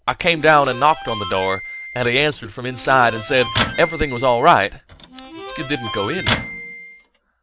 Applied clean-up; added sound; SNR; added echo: none; Microwave oven + Harmonica; 9 dB; none.